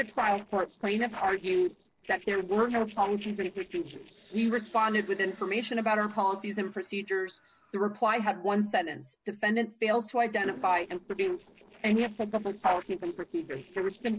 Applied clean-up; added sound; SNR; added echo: neural separator model SepFormer DNS4.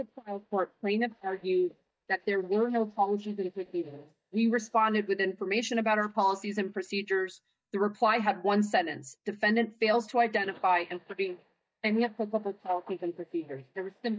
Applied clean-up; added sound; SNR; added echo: neural mask model DeepFilterNet 3.